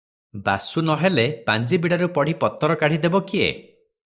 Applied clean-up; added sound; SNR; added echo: neural mask model Resemble Enhance denoiser.